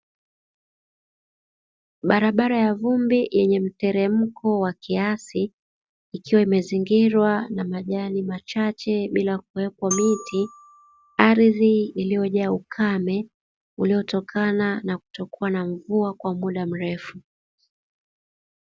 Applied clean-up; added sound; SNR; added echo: none; Glockenspiel; 15 dB; none.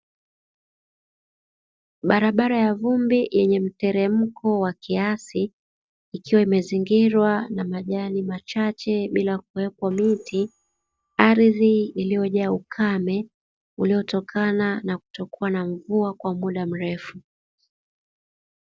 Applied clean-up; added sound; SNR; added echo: neural separator model SepFormer DNS4.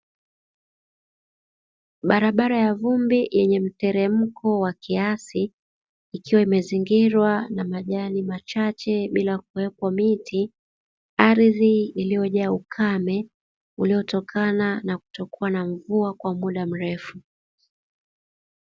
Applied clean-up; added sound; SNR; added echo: none; none; none; none.